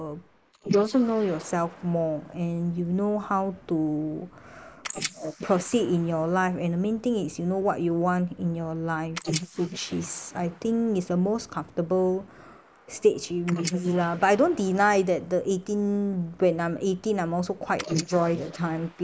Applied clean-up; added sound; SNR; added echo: neural mask model Resemble Enhance denoiser.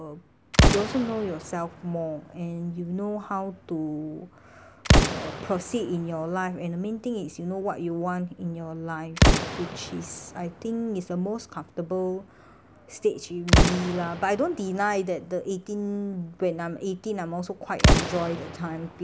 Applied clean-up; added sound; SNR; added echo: none; Explosion; -2 dB; none.